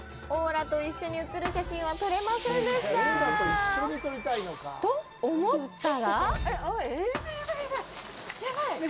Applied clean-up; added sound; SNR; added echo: none; Thump, thud + Shatter; 15 dB; none.